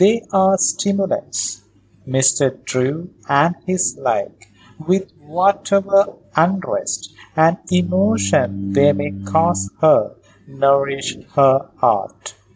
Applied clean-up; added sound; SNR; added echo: none; Organ; 7 dB; none.